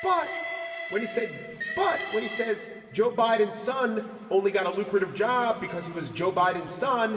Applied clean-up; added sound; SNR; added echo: none; Train; 13 dB; reverberation time 2.7 s.